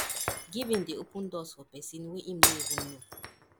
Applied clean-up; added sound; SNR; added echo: none; Shatter; -4 dB; none.